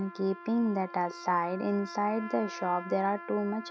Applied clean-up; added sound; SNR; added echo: none; Trumpet; 14 dB; none.